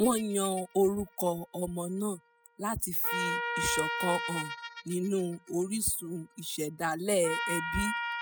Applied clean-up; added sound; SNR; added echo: classical method spectral subtraction.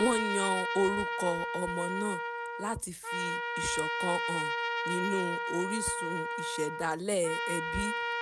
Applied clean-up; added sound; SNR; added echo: none; Trumpet; 0 dB; none.